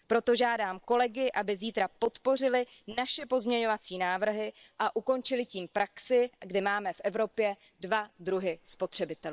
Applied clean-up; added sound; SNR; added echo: neural separator model SepFormer WHAM!.